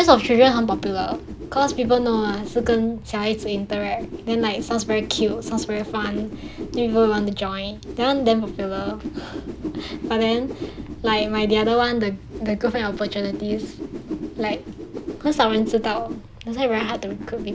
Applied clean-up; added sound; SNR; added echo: none; Whoosh, swoosh, swish; 10 dB; none.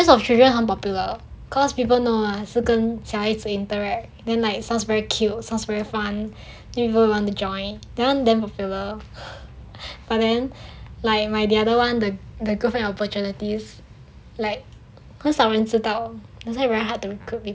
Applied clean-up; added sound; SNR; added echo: none; none; none; none.